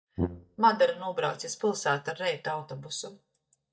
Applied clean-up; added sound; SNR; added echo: neural mask model DeepFilterNet 3.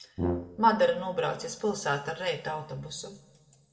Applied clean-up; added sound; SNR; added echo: none; Brass instrument; 5 dB; reverberation time 1.3 s.